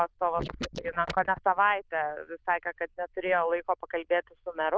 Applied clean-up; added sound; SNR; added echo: neural diffusion model UNIVERSE++.